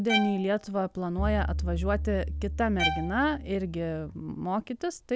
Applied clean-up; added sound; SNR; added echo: none; Bowed string instrument + Bowed string instrument; 3 dB; none.